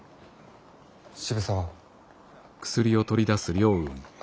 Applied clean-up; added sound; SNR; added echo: none; none; none; none.